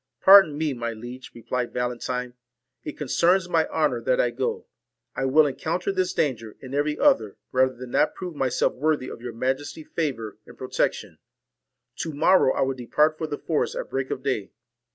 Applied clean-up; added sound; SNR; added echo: none; none; none; none.